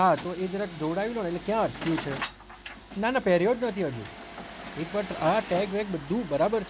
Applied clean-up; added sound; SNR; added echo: none; Truck; 12 dB; none.